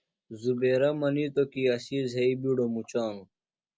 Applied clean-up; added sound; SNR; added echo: none; none; none; none.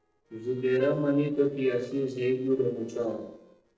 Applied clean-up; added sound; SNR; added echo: neural separator model SepFormer DNS4.